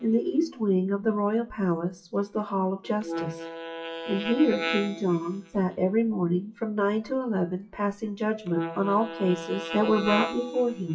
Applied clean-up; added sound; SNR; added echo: classical method WPE with log-MMSE.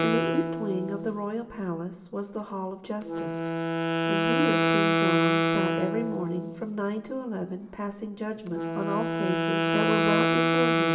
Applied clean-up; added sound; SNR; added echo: none; Wind instrument, woodwind instrument; -4 dB; reverberation time 0.9 s.